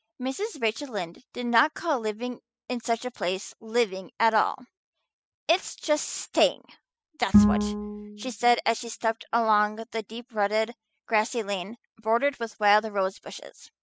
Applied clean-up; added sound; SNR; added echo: classical method spectral subtraction.